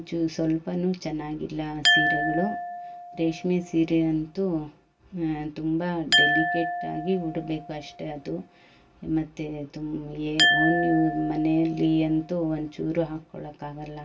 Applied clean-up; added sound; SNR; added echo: none; Glass; 2 dB; reverberation time 0.2 s.